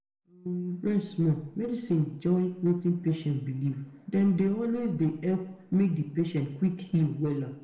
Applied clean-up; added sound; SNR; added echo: none; none; none; reverberation time 0.8 s.